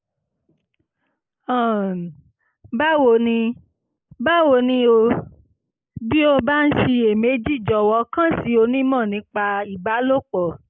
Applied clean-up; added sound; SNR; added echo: neural mask model Resemble Enhance denoiser.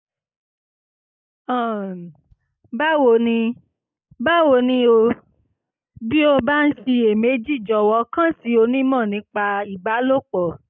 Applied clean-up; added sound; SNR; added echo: neural mask model DeepFilterNet 3.